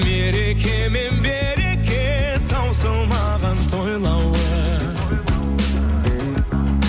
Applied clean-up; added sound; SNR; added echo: none; none; none; none.